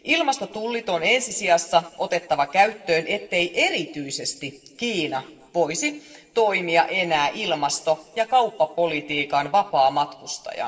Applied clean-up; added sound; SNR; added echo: none; none; none; reverberation time 1.8 s.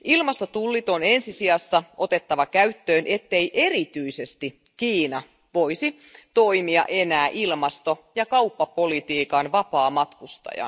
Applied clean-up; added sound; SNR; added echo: none; none; none; none.